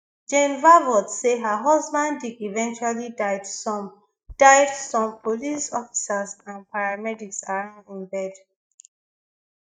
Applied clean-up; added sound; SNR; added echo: neural mask model DeepFilterNet 3.